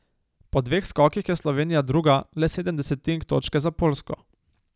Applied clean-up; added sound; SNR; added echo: none; none; none; none.